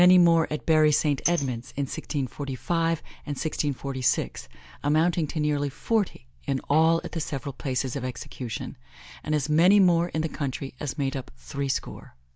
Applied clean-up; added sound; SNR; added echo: neural mask model DeepFilterNet 3.